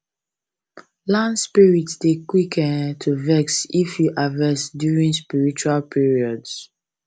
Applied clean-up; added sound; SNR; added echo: none; none; none; none.